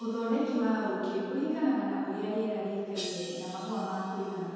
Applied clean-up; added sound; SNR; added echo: none; Crash cymbal; 18 dB; reverberation time 2.0 s.